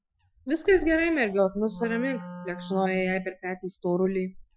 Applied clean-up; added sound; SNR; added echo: classical method Wiener filter.